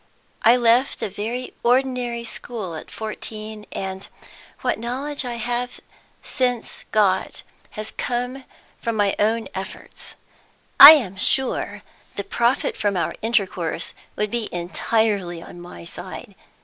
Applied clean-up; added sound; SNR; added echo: none; none; none; none.